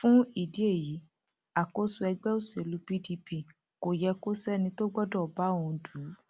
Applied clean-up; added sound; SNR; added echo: none; none; none; none.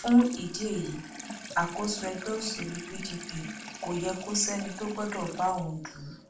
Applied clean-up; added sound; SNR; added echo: none; Sink (filling or washing) / Water tap, faucet; 12 dB; reverberation time 0.4 s.